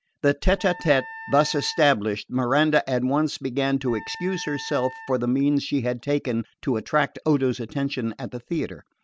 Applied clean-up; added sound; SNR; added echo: none; Wind instrument, woodwind instrument; 16 dB; none.